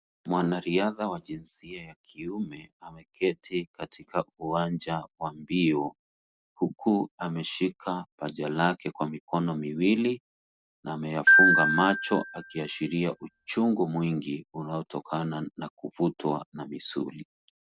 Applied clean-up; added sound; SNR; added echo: none; Glockenspiel; -4 dB; none.